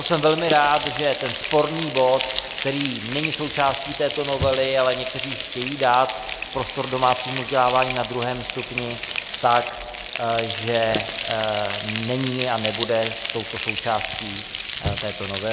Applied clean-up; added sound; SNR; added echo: none; Frying (food); 4 dB; none.